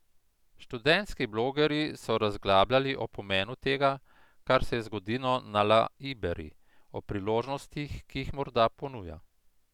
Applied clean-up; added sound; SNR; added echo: none; none; none; none.